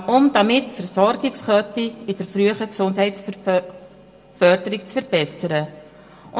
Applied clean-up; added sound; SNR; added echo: none; none; none; reverberation time 1.4 s.